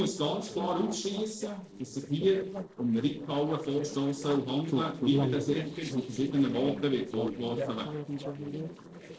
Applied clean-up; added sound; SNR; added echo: neural separator model SepFormer DNS4.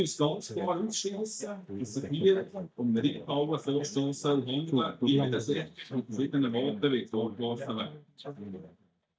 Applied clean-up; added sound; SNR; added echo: neural mask model DeepFilterNet 3.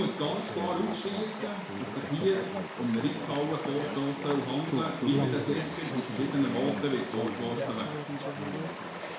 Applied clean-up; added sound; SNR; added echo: none; Chatter / Stream; 3 dB; reverberation time 0.6 s.